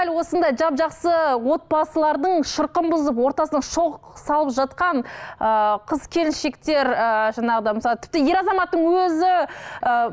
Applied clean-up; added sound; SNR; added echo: none; none; none; none.